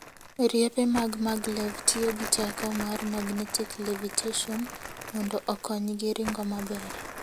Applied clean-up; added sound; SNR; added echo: none; Crumpling, crinkling; 10 dB; none.